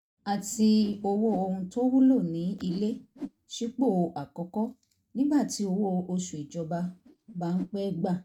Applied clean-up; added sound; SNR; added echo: neural mask model RNNoise.